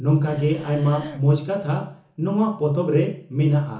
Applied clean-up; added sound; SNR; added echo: none; Breathing; 19 dB; reverberation time 0.6 s.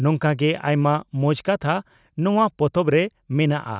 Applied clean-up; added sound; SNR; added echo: none; none; none; none.